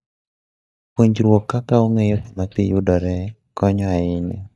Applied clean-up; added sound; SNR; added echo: neural mask model DeepFilterNet 3.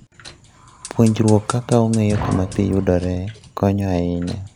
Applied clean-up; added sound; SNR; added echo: none; Fire; 14 dB; none.